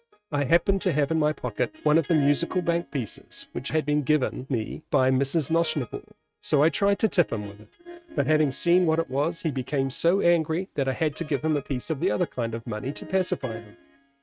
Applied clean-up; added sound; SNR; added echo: neural mask model RNNoise.